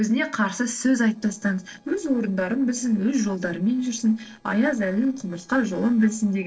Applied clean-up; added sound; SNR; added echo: neural separator model SepFormer DNS4.